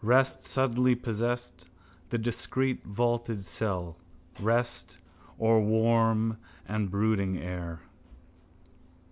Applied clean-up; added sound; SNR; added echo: none; none; none; none.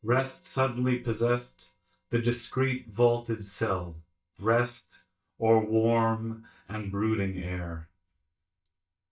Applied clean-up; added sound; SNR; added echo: neural mask model DeepFilterNet 3.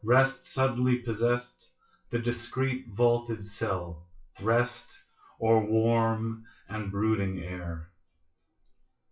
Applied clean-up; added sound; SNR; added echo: classical method WPE with log-MMSE.